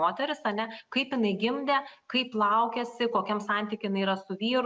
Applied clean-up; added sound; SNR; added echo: none; none; none; none.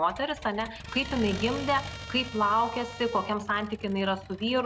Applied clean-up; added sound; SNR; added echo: none; Accelerating, revving, vroom + Trumpet; 12 dB; none.